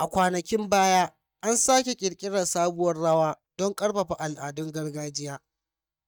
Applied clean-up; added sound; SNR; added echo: neural mask model DeepFilterNet 3.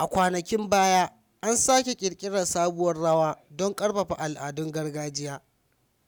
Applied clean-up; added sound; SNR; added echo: none; none; none; none.